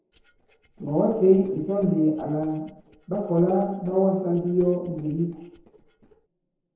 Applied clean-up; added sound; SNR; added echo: neural separator model SepFormer DNS4.